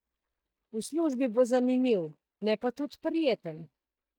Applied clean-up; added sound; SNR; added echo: neural mask model DeepFilterNet 3.